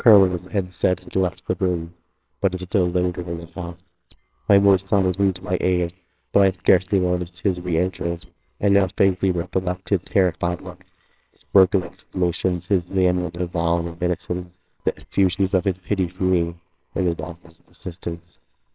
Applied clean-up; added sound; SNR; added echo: neural separator model SepFormer WHAMR!.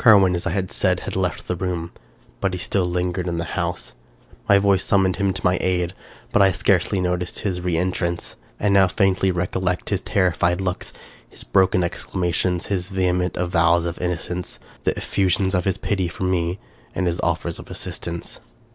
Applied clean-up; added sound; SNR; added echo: none; none; none; none.